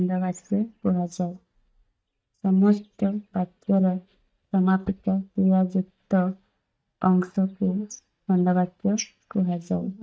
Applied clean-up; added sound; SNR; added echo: neural mask model DeepFilterNet 3.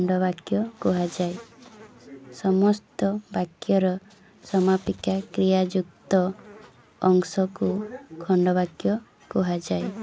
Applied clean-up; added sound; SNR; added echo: none; none; none; none.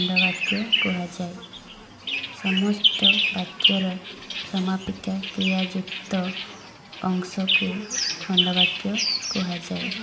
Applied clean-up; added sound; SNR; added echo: none; Bird vocalization, bird call, bird song; -2 dB; reverberation time 0.9 s.